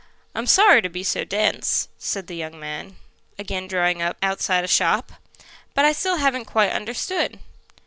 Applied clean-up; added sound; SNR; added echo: none; none; none; none.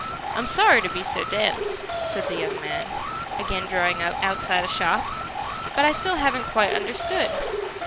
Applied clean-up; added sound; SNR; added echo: none; Alarm + Stream; 4 dB; none.